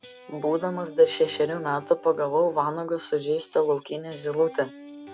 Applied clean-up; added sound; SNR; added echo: none; Guitar; 19 dB; none.